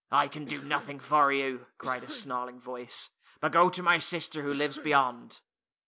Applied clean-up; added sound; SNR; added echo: none; Cough; 19 dB; none.